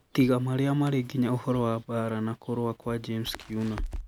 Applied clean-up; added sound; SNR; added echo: none; Crackle; 15 dB; none.